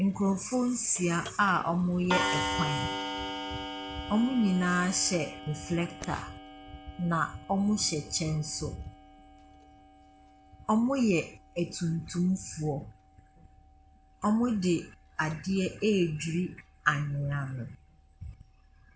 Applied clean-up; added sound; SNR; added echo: none; Clock; 10 dB; none.